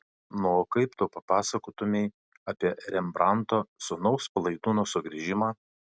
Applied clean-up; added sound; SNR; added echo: none; none; none; none.